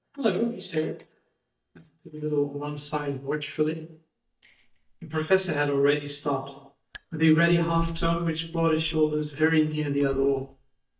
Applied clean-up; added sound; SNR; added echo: neural mask model DeepFilterNet 3.